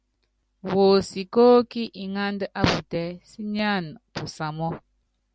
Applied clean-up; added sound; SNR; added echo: none; none; none; none.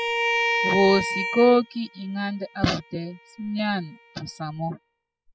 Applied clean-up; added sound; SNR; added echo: classical method spectral subtraction.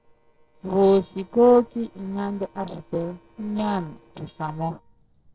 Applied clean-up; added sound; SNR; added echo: neural separator model SepFormer DNS4.